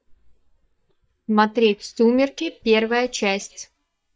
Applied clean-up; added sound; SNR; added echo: neural mask model DeepFilterNet 3.